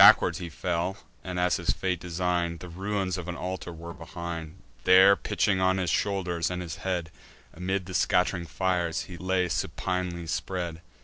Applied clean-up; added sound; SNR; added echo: neural separator model SepFormer DNS4.